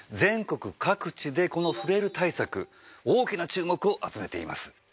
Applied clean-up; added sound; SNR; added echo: none; none; none; none.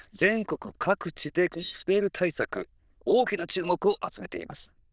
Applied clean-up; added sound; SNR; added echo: neural diffusion model UNIVERSE++.